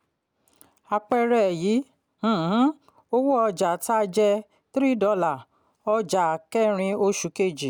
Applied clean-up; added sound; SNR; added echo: none; none; none; none.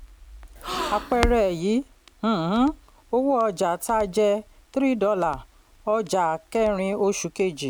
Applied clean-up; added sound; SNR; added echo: none; Gasp + Crackle; 12 dB; none.